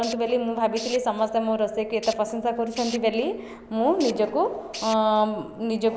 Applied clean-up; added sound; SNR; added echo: none; Tools; 17 dB; none.